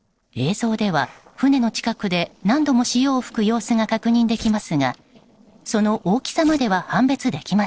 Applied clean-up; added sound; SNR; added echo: neural separator model SepFormer DNS4.